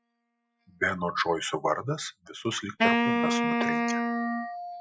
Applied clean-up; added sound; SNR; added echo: classical method Wiener filter.